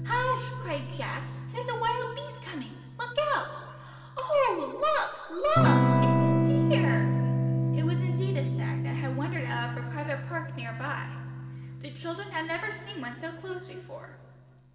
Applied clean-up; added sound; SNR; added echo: none; Electric guitar / Strum; -3 dB; reverberation time 2.6 s.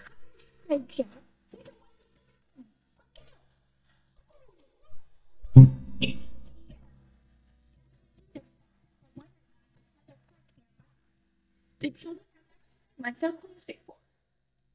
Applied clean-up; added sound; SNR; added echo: neural mask model DeepFilterNet 3.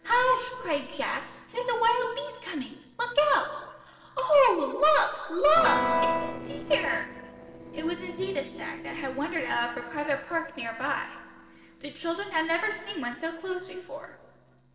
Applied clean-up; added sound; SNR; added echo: neural separator model SepFormer DNS4.